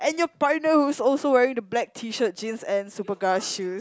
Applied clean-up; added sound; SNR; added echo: none; none; none; none.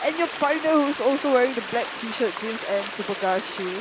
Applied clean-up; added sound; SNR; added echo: none; Stream; 9 dB; none.